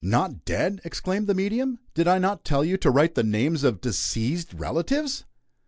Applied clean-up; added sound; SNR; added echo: none; none; none; none.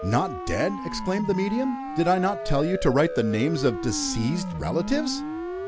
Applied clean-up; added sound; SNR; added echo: none; Siren; 7 dB; none.